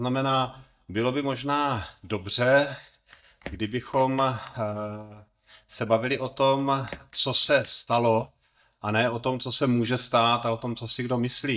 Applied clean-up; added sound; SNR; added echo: neural mask model DeepFilterNet 3.